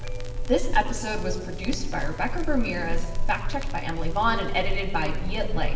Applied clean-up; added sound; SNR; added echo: none; Crackle; -3 dB; reverberation time 1.2 s.